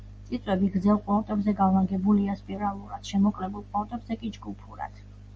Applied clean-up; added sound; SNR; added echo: none; none; none; none.